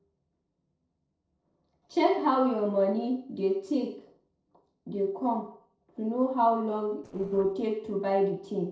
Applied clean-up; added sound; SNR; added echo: neural separator model SepFormer DNS4.